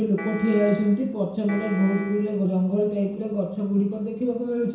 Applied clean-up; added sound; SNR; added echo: none; Piano; 13 dB; reverberation time 0.6 s.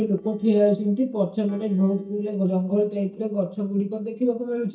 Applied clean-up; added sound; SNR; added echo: neural mask model DeepFilterNet 3.